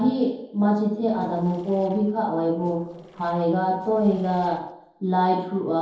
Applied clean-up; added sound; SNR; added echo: neural separator model SepFormer DNS4.